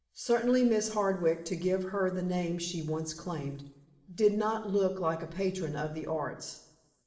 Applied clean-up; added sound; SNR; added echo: none; none; none; reverberation time 0.9 s.